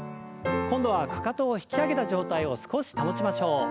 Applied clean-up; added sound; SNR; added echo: none; none; none; none.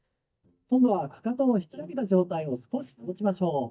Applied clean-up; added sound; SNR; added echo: neural mask model DeepFilterNet 3.